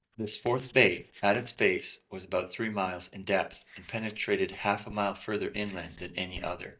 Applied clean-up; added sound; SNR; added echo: neural mask model DeepFilterNet 3.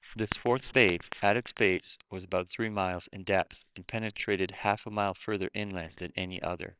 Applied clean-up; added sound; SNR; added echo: neural separator model SepFormer WHAMR!.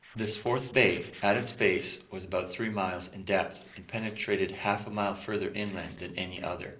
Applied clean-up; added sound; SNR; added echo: neural separator model SepFormer DNS4.